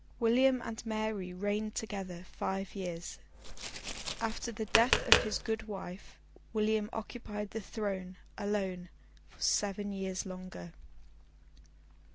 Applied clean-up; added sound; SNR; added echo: none; Tap; -2 dB; none.